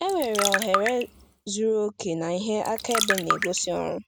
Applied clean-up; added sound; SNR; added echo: none; Trickle, dribble; 2 dB; none.